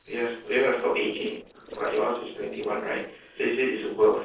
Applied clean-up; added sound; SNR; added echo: neural separator model SepFormer DNS4.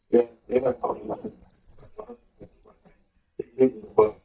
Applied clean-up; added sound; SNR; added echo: neural mask model DeepFilterNet 3.